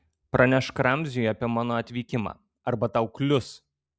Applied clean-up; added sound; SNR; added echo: none; none; none; none.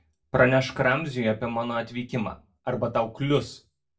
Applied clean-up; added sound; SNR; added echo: none; none; none; reverberation time 0.2 s.